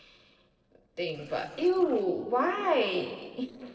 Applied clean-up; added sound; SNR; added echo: neural separator model SepFormer DNS4.